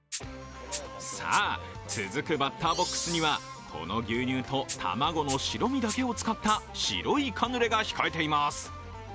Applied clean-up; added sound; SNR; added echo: none; Rattle (instrument); 15 dB; none.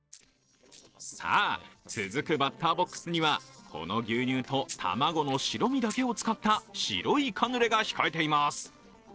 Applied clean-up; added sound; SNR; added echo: neural separator model SepFormer DNS4.